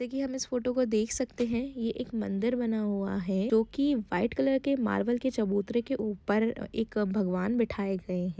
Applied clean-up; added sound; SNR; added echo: none; none; none; none.